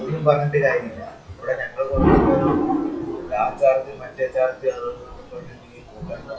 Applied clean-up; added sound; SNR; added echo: classical method WPE with log-MMSE.